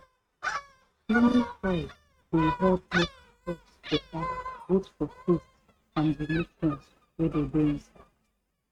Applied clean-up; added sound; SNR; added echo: neural mask model RNNoise.